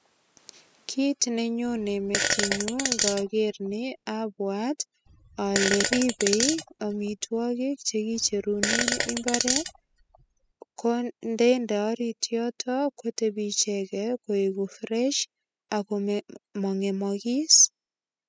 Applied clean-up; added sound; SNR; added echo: classical method spectral subtraction.